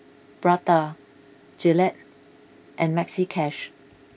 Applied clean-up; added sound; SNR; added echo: none; none; none; none.